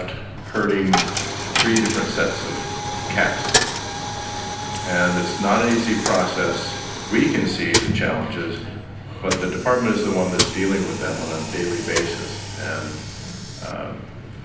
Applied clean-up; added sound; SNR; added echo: none; Coin (dropping); 3 dB; reverberation time 0.9 s.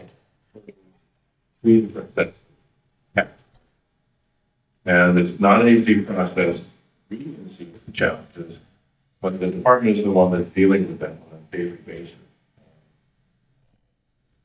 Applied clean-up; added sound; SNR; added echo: neural mask model DeepFilterNet 3.